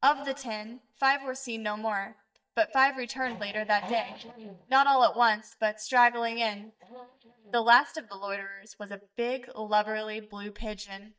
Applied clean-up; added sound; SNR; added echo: neural mask model DeepFilterNet 3.